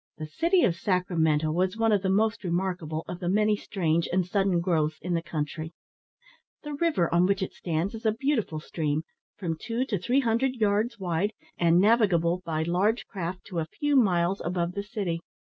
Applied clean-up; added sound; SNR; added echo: none; none; none; none.